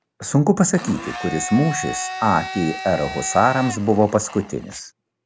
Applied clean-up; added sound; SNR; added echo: none; Domestic sounds, home sounds; 11 dB; none.